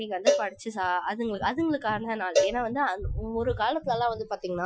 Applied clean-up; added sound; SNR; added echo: classical method Wiener filter.